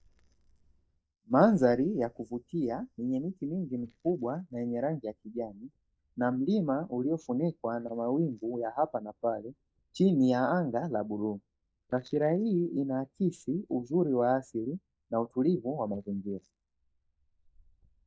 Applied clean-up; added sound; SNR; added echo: neural mask model DeepFilterNet 3.